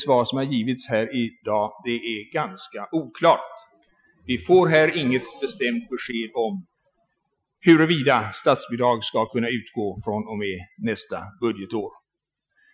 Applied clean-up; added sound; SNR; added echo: classical method Wiener filter.